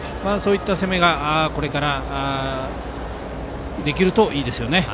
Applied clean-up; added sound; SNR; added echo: none; Brass instrument; 20 dB; none.